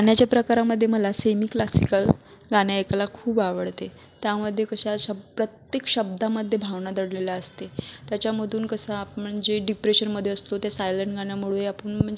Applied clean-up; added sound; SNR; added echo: none; none; none; none.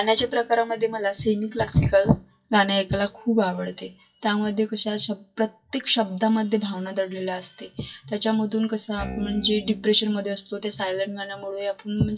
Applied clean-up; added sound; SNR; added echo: classical method WPE with log-MMSE.